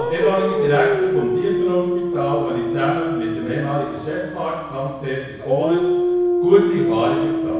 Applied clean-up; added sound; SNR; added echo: none; Dog; -1 dB; reverberation time 1.0 s.